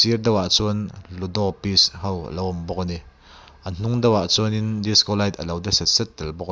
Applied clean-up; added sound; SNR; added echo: none; none; none; none.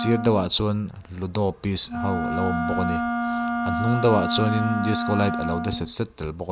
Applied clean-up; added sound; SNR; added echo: none; Wind instrument, woodwind instrument; 5 dB; none.